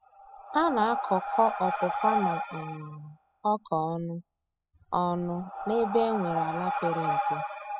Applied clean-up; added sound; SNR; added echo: classical method spectral subtraction.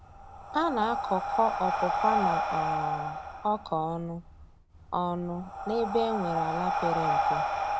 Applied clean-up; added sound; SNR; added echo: none; Breathing; 0 dB; none.